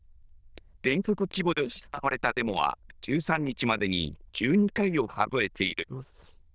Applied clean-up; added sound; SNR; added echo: neural diffusion model UNIVERSE++.